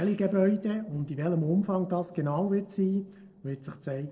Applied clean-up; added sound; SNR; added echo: neural separator model SepFormer DNS4.